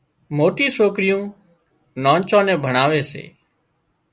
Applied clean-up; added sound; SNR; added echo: none; none; none; none.